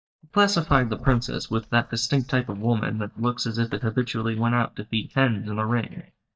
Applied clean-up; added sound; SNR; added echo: neural mask model DeepFilterNet 3.